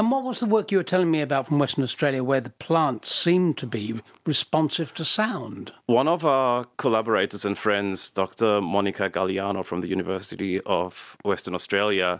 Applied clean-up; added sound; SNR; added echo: none; none; none; none.